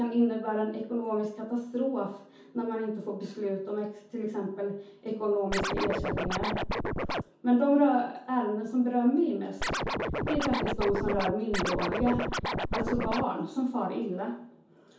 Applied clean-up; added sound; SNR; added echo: none; Scratching (performance technique); 1 dB; reverberation time 0.6 s.